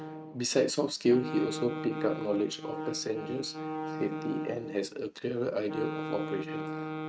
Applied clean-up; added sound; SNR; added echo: neural mask model RNNoise.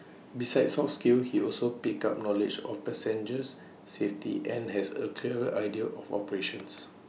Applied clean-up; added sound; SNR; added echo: none; none; none; none.